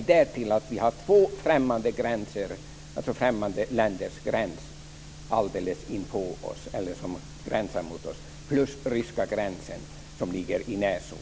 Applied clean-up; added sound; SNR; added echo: none; none; none; none.